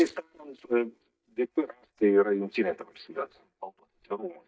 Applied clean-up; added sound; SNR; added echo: neural mask model DeepFilterNet 3.